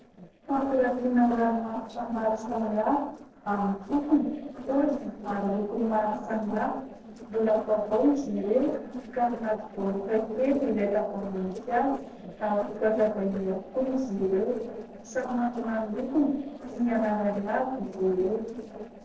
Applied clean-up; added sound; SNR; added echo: neural separator model SepFormer DNS4.